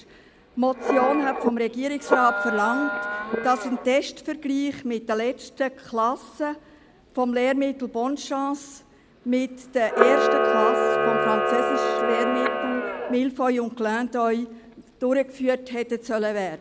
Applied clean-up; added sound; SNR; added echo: none; Camera; 2 dB; none.